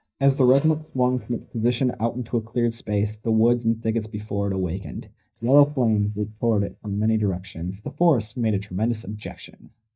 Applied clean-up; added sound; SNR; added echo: neural mask model DeepFilterNet 3.